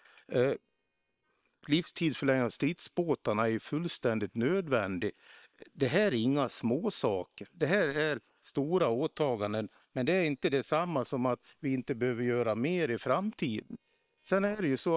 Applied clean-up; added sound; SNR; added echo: neural separator model SepFormer WHAM!.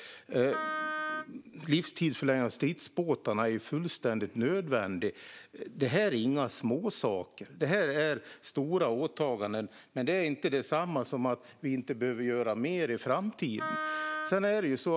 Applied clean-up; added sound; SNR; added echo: none; Wind instrument, woodwind instrument; 5 dB; none.